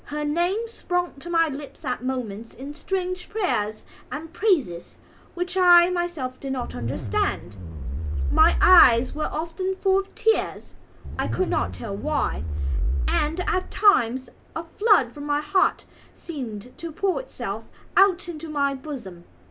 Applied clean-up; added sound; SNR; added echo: none; Zipper (clothing); 2 dB; none.